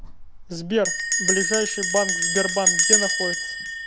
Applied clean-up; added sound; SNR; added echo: none; Bell; -4 dB; none.